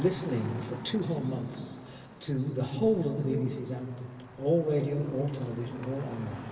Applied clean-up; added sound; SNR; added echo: none; Motor vehicle (road); 18 dB; reverberation time 2.4 s.